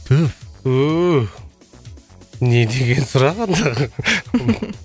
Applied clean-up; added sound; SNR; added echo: none; none; none; none.